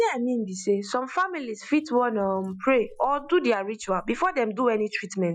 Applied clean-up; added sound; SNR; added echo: classical method Wiener filter.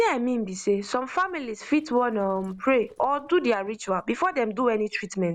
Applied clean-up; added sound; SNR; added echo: neural mask model RNNoise.